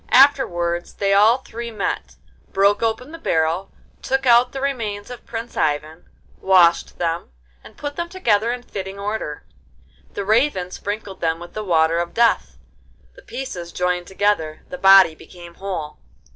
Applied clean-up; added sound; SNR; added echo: none; none; none; none.